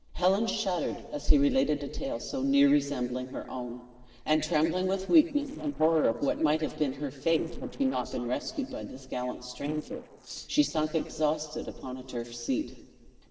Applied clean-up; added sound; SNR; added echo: neural separator model SepFormer DNS4.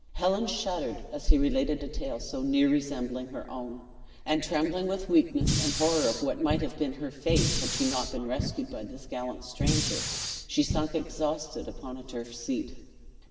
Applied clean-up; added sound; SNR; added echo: none; Fire; 2 dB; reverberation time 2.4 s.